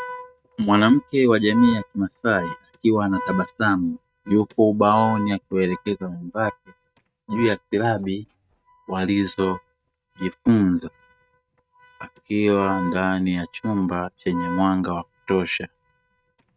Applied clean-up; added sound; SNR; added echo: neural mask model RNNoise.